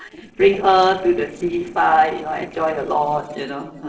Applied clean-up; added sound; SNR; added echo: neural separator model SepFormer DNS4.